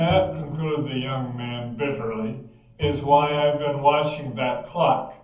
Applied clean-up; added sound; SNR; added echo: none; Bowed string instrument; 11 dB; reverberation time 0.7 s.